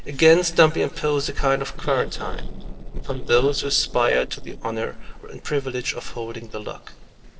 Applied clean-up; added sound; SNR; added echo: neural separator model SepFormer DNS4.